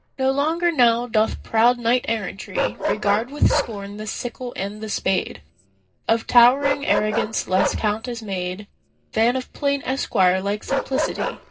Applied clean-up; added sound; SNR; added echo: none; Bark; 8 dB; reverberation time 0.2 s.